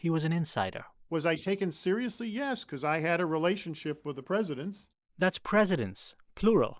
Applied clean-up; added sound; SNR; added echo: neural mask model Resemble Enhance denoiser.